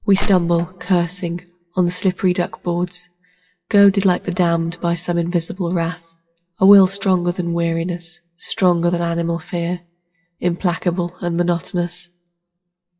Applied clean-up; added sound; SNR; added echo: classical method WPE with log-MMSE.